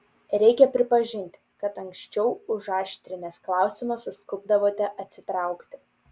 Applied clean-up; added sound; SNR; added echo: none; none; none; none.